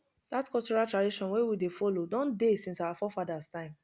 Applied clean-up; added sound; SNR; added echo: none; none; none; none.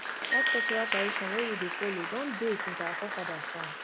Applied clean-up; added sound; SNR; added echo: none; Applause + Glockenspiel; -3 dB; none.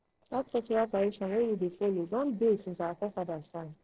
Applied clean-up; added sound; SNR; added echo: neural separator model SepFormer DNS4.